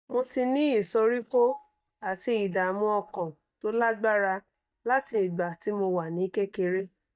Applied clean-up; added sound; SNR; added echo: neural mask model DeepFilterNet 3.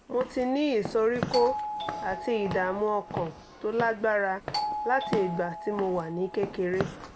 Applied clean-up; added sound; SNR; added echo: none; Doorbell + Walk, footsteps / Siren; 7 dB; none.